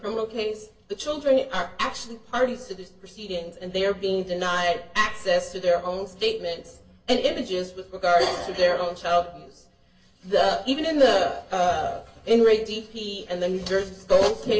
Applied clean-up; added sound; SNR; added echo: none; none; none; reverberation time 0.1 s.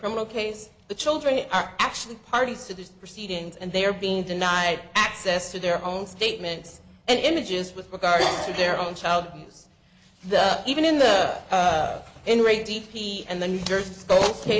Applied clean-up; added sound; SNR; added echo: none; none; none; none.